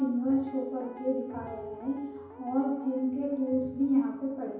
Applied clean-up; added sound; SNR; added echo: none; Guitar; 16 dB; reverberation time 0.9 s.